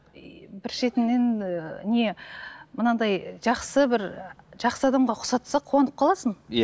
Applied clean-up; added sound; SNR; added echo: none; none; none; none.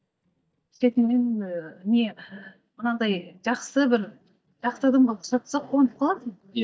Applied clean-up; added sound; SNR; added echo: neural mask model DeepFilterNet 3.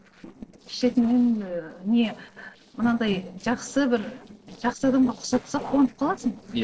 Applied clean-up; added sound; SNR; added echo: neural separator model SepFormer DNS4.